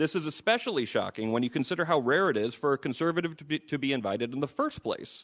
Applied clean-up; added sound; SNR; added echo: none; none; none; none.